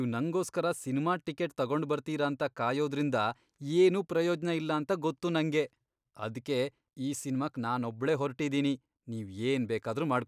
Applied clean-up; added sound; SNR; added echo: none; none; none; none.